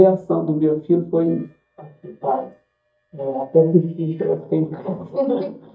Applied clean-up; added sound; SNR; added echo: neural mask model DeepFilterNet 3.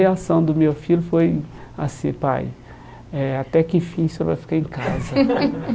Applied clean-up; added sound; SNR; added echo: none; none; none; none.